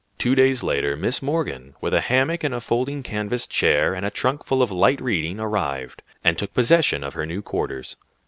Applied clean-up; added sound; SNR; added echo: none; none; none; none.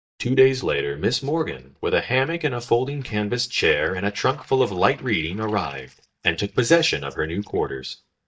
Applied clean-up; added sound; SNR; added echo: neural mask model DeepFilterNet 3.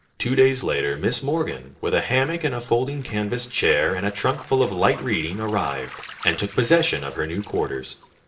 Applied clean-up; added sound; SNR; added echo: neural separator model SepFormer DNS4.